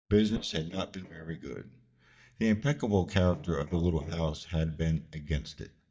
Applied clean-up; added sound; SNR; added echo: neural mask model DeepFilterNet 3.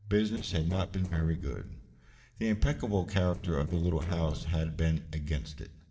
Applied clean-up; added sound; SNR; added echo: neural separator model SepFormer DNS4.